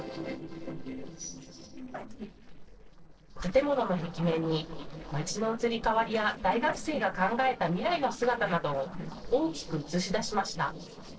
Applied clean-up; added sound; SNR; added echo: neural separator model SepFormer DNS4.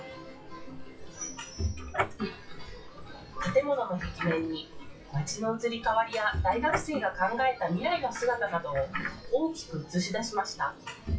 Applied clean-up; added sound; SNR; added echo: classical method WPE with log-MMSE.